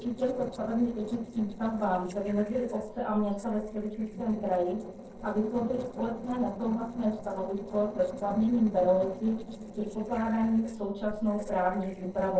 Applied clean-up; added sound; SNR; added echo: neural separator model SepFormer DNS4.